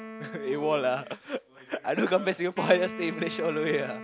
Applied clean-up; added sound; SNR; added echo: none; Wind instrument, woodwind instrument; 13 dB; none.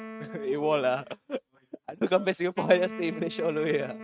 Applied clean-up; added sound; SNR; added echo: neural mask model RNNoise.